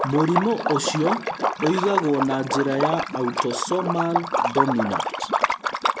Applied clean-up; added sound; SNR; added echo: none; Liquid; 0 dB; none.